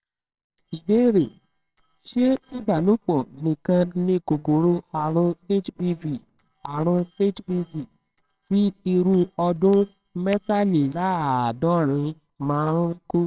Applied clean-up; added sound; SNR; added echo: neural separator model SepFormer WHAMR!.